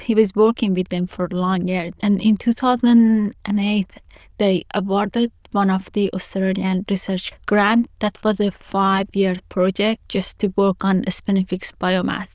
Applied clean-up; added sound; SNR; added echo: neural diffusion model UNIVERSE++.